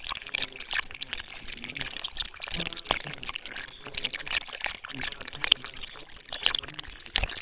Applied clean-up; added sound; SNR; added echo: neural separator model SepFormer WHAMR!.